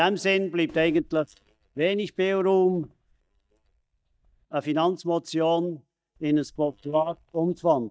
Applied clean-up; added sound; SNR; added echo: neural mask model DeepFilterNet 3.